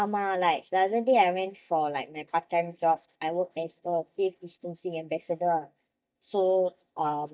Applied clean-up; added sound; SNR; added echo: neural mask model DeepFilterNet 3.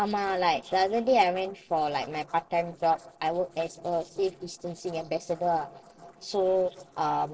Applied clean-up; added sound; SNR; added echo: neural separator model SepFormer DNS4.